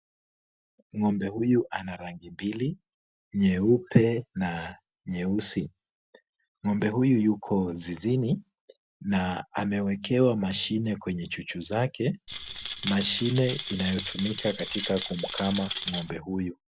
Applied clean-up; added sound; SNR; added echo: none; Rattle; 2 dB; none.